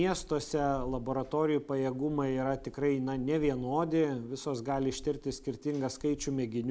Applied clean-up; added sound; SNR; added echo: none; Thunder / Rain; 18 dB; none.